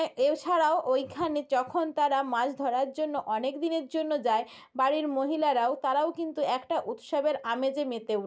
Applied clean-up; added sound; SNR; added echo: none; none; none; none.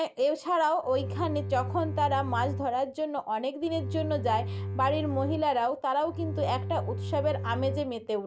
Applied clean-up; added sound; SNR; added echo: none; Bowed string instrument; 5 dB; none.